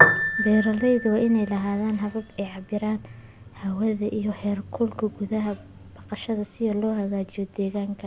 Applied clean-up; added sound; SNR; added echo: none; Piano; 4 dB; none.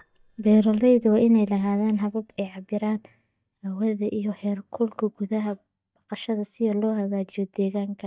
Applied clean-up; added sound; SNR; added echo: neural mask model DeepFilterNet 3.